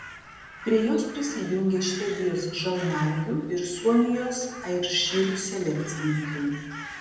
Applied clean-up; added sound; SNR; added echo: none; Crow; 15 dB; reverberation time 0.9 s.